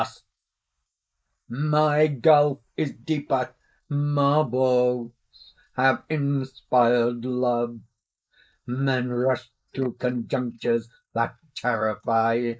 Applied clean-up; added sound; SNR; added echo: neural mask model Resemble Enhance denoiser.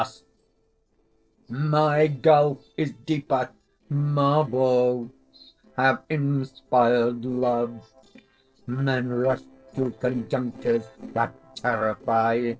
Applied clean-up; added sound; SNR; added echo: neural separator model SepFormer DNS4.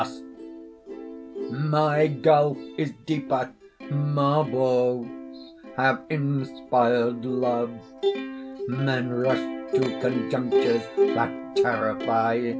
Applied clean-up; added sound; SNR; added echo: none; Plucked string instrument; 5 dB; none.